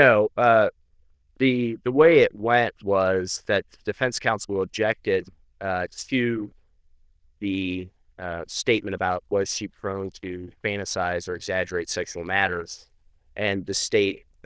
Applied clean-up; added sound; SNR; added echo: neural diffusion model UNIVERSE++.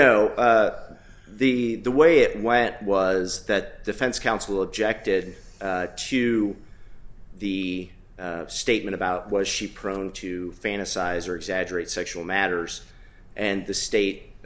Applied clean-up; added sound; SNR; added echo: none; none; none; none.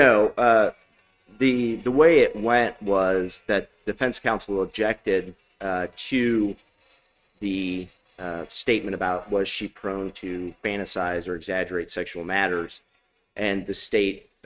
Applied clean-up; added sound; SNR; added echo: neural mask model RNNoise.